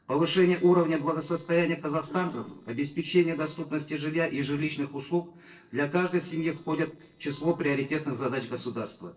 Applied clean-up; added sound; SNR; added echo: neural separator model SepFormer DNS4.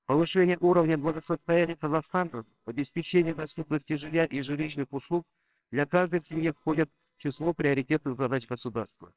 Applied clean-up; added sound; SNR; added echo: neural separator model SepFormer WHAMR!.